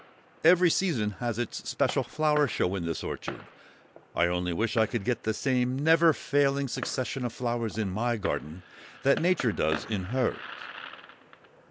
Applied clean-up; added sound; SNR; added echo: none; Fireworks; 16 dB; none.